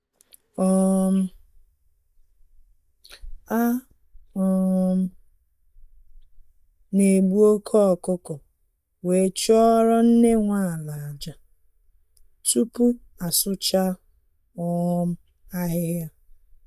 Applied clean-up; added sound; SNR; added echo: neural mask model DeepFilterNet 3.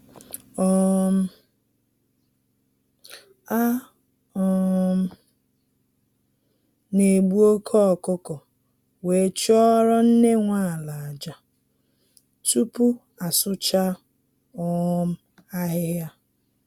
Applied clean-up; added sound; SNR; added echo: none; none; none; none.